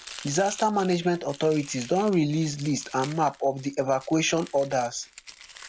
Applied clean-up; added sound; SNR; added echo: none; Domestic sounds, home sounds; 19 dB; none.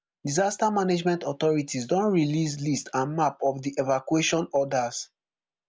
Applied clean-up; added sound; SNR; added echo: none; none; none; none.